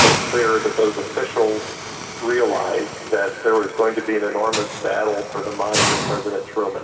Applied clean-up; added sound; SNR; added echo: none; Hiss; 4 dB; reverberation time 2.4 s.